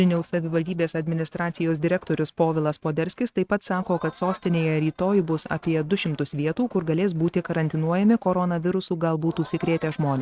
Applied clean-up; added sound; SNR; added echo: neural mask model RNNoise.